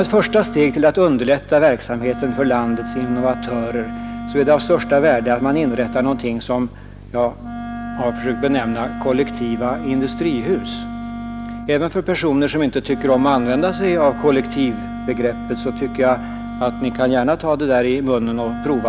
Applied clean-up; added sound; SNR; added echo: none; Wind instrument, woodwind instrument; 11 dB; none.